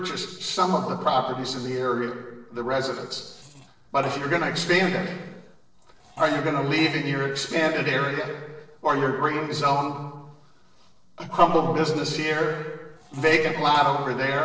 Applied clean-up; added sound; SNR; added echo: neural separator model SepFormer DNS4.